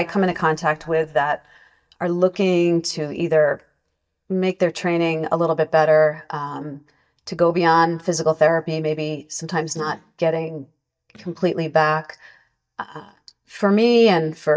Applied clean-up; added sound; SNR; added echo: neural mask model DeepFilterNet 3.